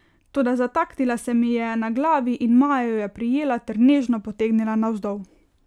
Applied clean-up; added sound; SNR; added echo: none; none; none; none.